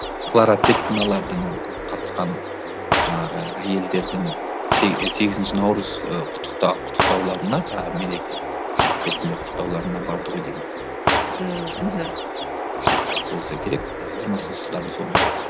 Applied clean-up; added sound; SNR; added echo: none; Gunshot, gunfire + Chirp, tweet; 0 dB; none.